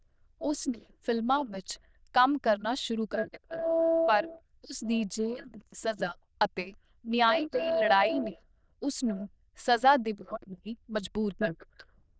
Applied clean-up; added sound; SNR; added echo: neural diffusion model UNIVERSE++.